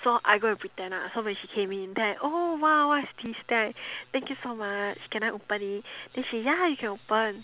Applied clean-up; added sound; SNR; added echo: none; none; none; none.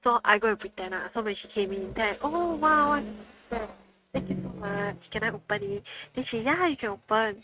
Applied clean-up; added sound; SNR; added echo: neural mask model RNNoise.